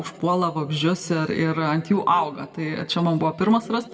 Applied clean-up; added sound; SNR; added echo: none; none; none; reverberation time 1.0 s.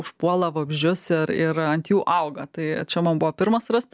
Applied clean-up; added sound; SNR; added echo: none; none; none; none.